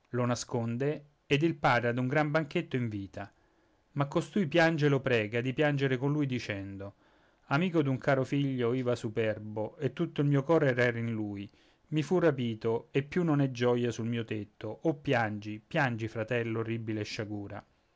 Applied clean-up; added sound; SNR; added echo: none; none; none; none.